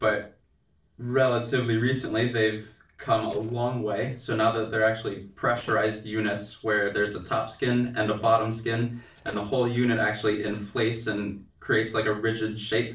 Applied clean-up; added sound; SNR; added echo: neural separator model SepFormer DNS4.